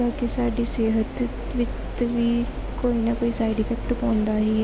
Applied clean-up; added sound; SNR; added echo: none; none; none; none.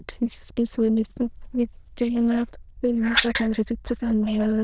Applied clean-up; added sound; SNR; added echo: neural diffusion model UNIVERSE++.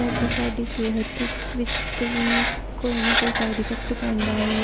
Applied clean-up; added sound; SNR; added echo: none; Screech; 0 dB; none.